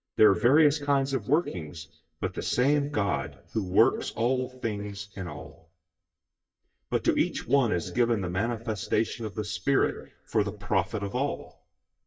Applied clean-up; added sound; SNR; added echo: neural mask model DeepFilterNet 3.